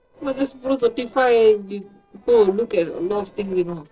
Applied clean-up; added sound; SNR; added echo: neural separator model SepFormer DNS4.